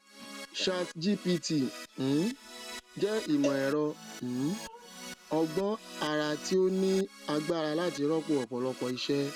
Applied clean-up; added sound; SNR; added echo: none; Cowbell + Keyboard (musical); 13 dB; none.